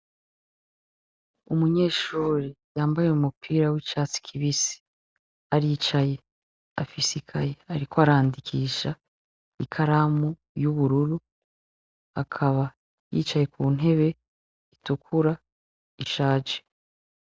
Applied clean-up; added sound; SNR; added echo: none; none; none; none.